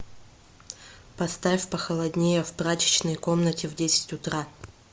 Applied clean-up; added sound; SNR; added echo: none; none; none; none.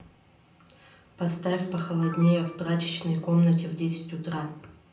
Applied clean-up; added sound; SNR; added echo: none; Camera; 19 dB; reverberation time 0.6 s.